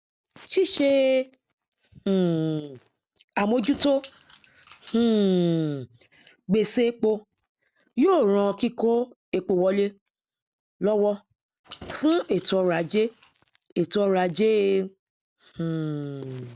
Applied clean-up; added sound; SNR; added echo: none; Keys jangling; 19 dB; none.